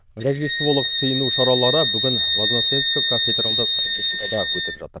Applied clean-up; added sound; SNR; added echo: neural diffusion model UNIVERSE++.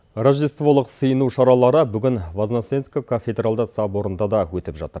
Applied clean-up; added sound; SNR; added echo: none; none; none; none.